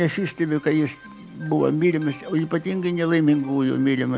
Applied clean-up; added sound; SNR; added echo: none; none; none; none.